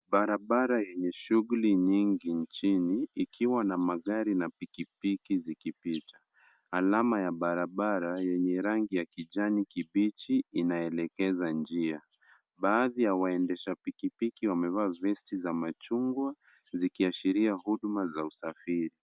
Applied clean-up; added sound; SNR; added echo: none; none; none; none.